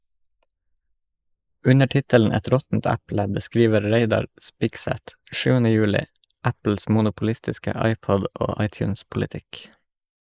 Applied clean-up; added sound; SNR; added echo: neural mask model Resemble Enhance denoiser.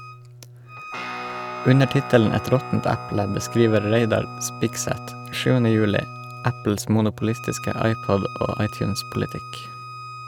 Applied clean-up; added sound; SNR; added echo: none; Guitar + Bowed string instrument; 12 dB; none.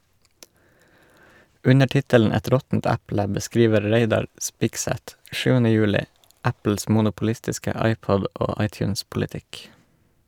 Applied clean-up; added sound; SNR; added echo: none; none; none; none.